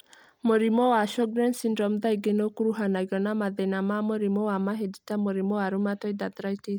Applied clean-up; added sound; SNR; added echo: none; none; none; none.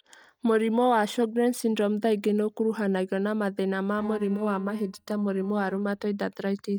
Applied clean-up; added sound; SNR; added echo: neural mask model DeepFilterNet 3.